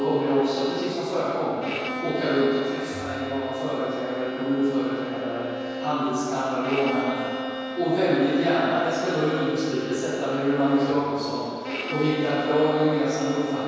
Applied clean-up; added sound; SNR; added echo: none; Bowed string instrument; 9 dB; reverberation time 2.2 s.